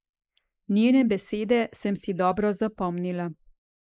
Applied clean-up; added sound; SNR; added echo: neural mask model Resemble Enhance denoiser.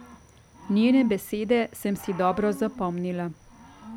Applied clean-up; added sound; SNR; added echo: none; Cricket / Growling; 15 dB; none.